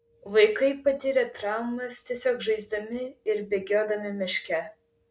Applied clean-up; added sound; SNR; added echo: none; none; none; none.